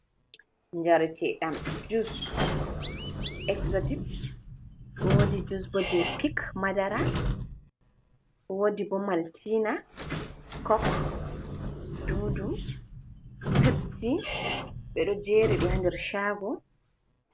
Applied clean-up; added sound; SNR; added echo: none; Chirp, tweet + Squeak / Sliding door; 1 dB; none.